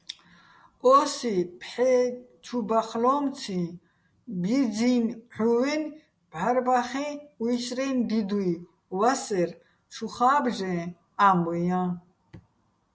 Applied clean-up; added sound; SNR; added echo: none; none; none; none.